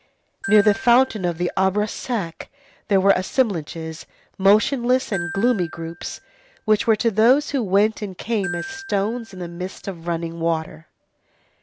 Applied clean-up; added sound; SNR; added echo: none; Glockenspiel; 16 dB; none.